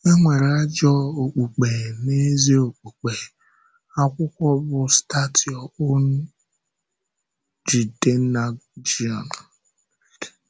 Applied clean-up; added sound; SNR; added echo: none; none; none; none.